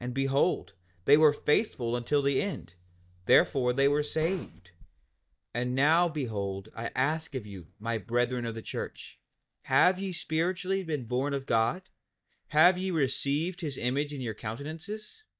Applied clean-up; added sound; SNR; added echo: neural mask model DeepFilterNet 3.